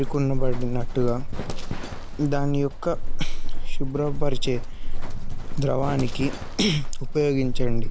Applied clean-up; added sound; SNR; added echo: none; Livestock, farm animals, working animals; -4 dB; none.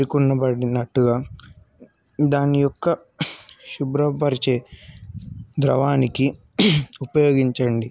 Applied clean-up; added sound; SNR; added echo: none; none; none; none.